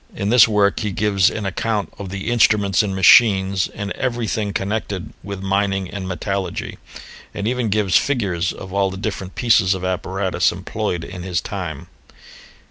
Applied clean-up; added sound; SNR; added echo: none; none; none; none.